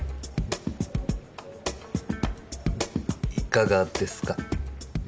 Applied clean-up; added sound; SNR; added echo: none; none; none; none.